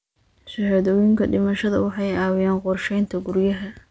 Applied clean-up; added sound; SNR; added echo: none; none; none; none.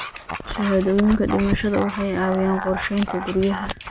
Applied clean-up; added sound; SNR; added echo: none; Dog; 8 dB; none.